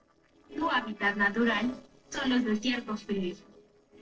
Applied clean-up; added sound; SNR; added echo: neural separator model SepFormer DNS4.